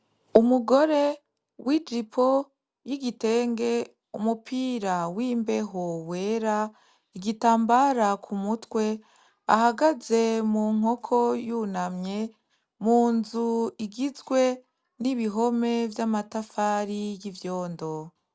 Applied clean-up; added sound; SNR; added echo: none; none; none; none.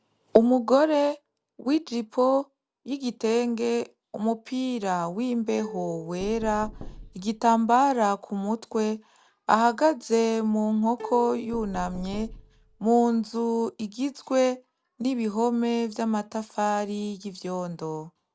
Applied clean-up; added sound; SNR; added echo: none; Knock + Plucked string instrument; 15 dB; none.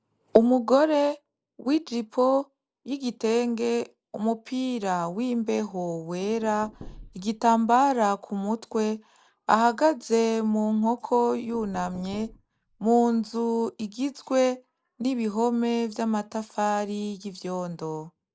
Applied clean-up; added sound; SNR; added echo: neural mask model Resemble Enhance denoiser.